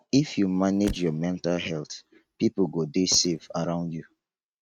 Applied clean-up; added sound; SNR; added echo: neural mask model RNNoise.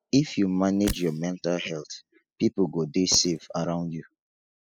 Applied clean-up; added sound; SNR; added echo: classical method spectral subtraction.